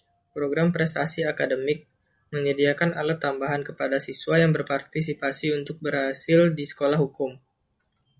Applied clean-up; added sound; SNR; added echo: none; none; none; none.